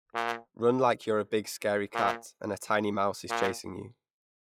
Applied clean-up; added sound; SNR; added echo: classical method log-MMSE.